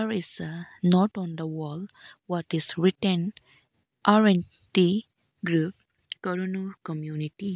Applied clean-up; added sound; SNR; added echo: none; none; none; none.